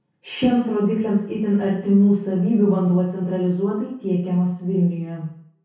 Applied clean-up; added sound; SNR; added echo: none; none; none; reverberation time 0.6 s.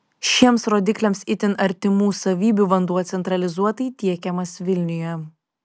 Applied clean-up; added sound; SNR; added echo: none; none; none; none.